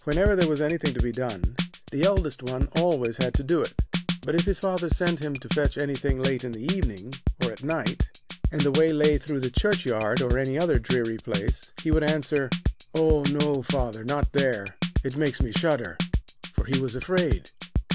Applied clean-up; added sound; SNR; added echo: none; Drum kit; 2 dB; none.